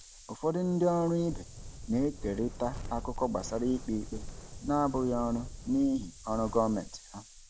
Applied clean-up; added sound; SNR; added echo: none; Wind; 11 dB; none.